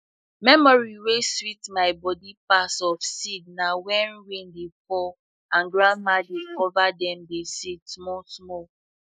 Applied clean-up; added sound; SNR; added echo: neural mask model Resemble Enhance denoiser.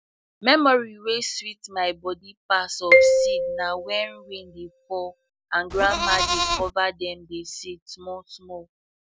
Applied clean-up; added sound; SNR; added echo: none; Livestock, farm animals, working animals + Marimba, xylophone; -4 dB; none.